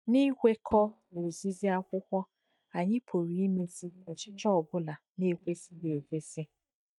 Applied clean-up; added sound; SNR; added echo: neural mask model DeepFilterNet 3.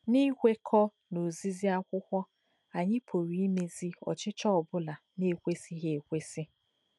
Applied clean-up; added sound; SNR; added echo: none; none; none; none.